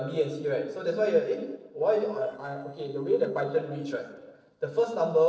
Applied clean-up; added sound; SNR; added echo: neural separator model SepFormer DNS4.